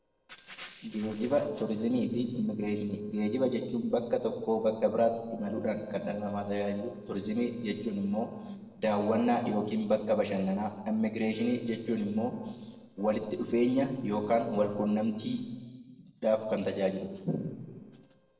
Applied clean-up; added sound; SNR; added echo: neural separator model SepFormer DNS4.